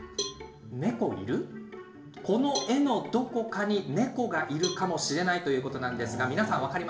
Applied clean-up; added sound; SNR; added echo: none; Cowbell; 13 dB; reverberation time 0.5 s.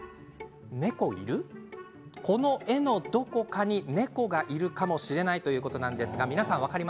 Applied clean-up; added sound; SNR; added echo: none; none; none; none.